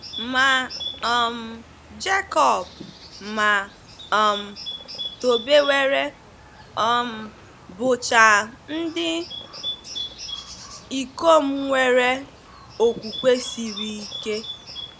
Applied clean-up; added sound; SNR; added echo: none; Bird; 14 dB; none.